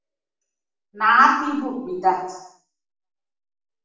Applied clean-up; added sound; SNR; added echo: none; none; none; reverberation time 0.7 s.